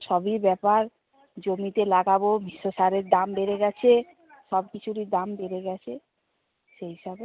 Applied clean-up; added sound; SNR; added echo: none; none; none; none.